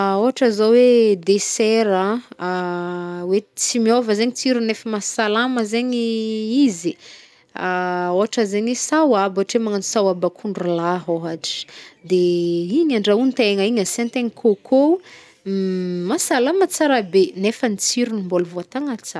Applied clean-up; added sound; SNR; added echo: none; none; none; none.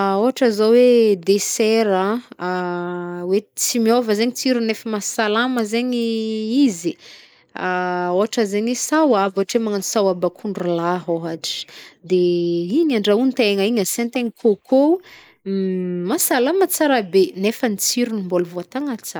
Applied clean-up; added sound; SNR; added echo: neural mask model Resemble Enhance denoiser.